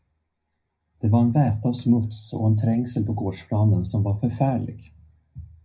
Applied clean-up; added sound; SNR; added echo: none; none; none; reverberation time 0.5 s.